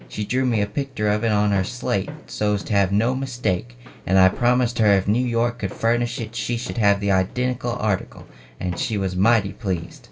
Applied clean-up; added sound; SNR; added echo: none; Walk, footsteps; 20 dB; reverberation time 0.2 s.